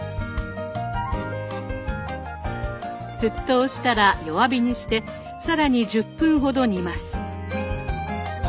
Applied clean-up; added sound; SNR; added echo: none; none; none; none.